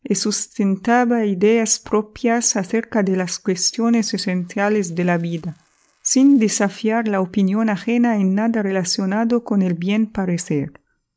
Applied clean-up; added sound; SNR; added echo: neural mask model Resemble Enhance denoiser.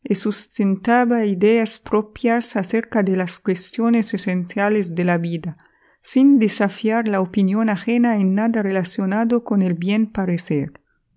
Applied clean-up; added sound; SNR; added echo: none; none; none; none.